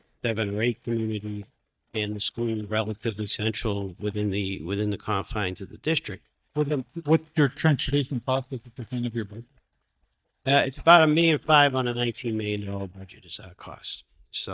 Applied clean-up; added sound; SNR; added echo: neural mask model DeepFilterNet 3.